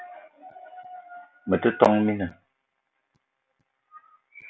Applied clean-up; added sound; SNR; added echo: none; none; none; none.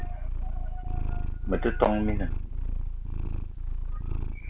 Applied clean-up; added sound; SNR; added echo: none; Purr; -4 dB; none.